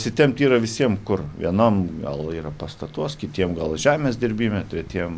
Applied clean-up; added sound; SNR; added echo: none; none; none; none.